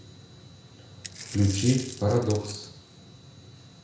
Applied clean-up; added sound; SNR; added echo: none; Coin (dropping); 12 dB; reverberation time 0.5 s.